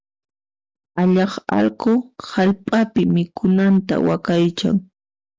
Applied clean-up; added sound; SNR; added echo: none; none; none; none.